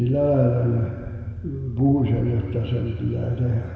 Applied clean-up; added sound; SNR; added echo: none; none; none; reverberation time 2.2 s.